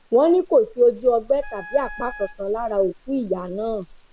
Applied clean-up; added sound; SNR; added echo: none; Wind instrument, woodwind instrument + Rain; 18 dB; none.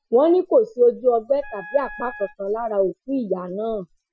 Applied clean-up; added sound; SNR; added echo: classical method Wiener filter.